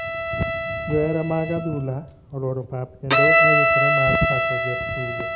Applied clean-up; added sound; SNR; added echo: none; Bowed string instrument; -5 dB; none.